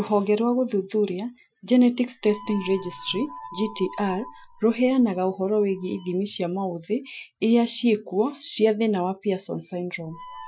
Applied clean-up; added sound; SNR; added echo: classical method Wiener filter.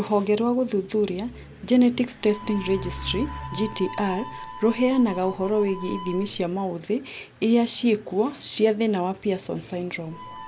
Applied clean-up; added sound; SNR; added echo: none; Harmonica; 17 dB; none.